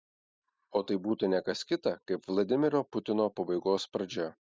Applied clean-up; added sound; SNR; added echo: none; none; none; none.